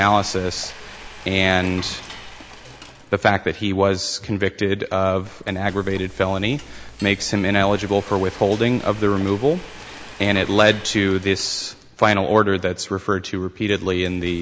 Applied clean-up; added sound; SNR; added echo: none; Frying (food); 19 dB; none.